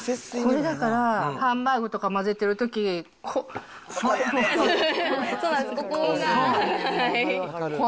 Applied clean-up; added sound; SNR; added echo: none; none; none; none.